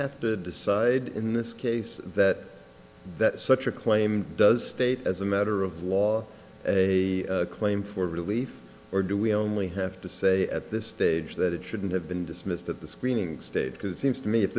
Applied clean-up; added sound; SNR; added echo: none; none; none; none.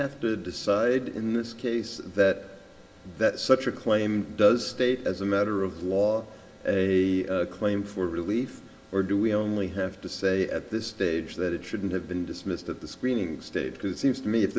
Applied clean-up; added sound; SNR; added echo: none; none; none; reverberation time 1.5 s.